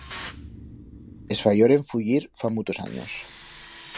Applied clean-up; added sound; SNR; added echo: none; Tools + Breathing; 17 dB; none.